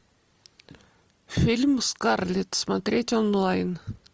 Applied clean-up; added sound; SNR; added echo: none; none; none; none.